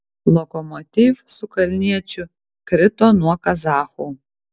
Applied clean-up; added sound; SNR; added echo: none; none; none; none.